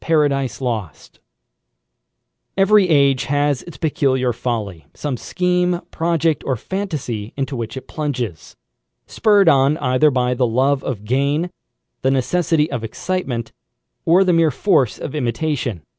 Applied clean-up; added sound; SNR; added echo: none; none; none; none.